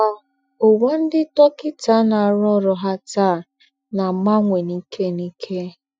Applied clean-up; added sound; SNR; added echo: classical method Wiener filter.